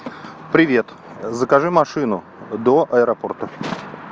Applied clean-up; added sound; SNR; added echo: none; none; none; none.